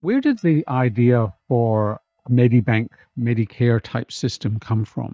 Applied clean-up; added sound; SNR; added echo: neural mask model DeepFilterNet 3.